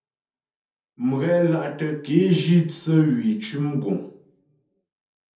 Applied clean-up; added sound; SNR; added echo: none; none; none; reverberation time 0.5 s.